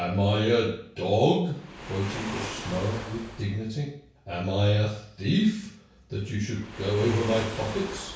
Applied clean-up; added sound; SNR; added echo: none; Waves, surf; 14 dB; reverberation time 0.6 s.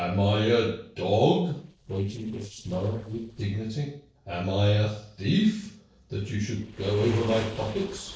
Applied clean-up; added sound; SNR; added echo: neural separator model SepFormer DNS4.